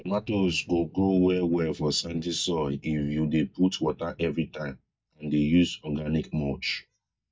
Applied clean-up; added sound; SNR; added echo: neural mask model DeepFilterNet 3.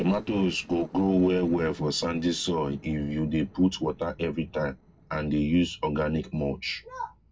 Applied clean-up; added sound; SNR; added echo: neural separator model SepFormer DNS4.